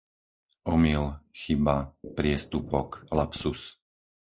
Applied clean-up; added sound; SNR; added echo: neural mask model Resemble Enhance denoiser.